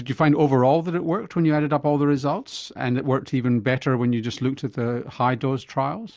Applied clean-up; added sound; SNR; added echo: none; none; none; none.